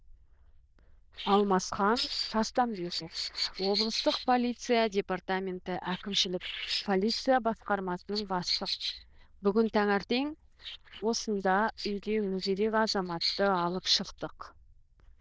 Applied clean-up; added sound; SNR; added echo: neural diffusion model UNIVERSE++.